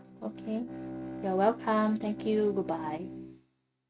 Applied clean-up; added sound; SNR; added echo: neural mask model RNNoise.